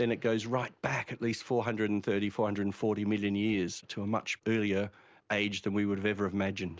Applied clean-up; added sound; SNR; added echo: none; none; none; none.